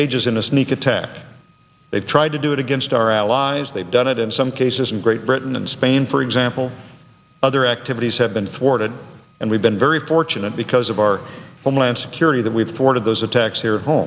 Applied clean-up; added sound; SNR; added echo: none; none; none; none.